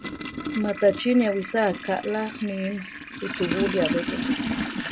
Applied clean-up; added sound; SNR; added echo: none; Toilet flush; 5 dB; none.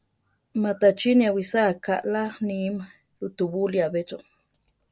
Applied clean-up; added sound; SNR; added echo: none; none; none; none.